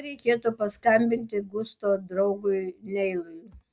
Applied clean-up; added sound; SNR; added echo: none; none; none; none.